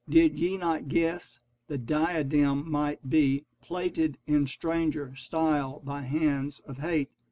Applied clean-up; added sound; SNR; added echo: none; none; none; none.